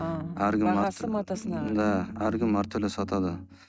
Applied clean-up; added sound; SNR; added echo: neural mask model RNNoise.